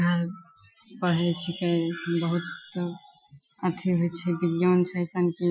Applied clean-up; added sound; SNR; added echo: classical method Wiener filter.